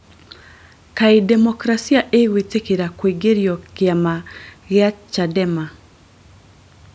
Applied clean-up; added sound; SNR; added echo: none; none; none; none.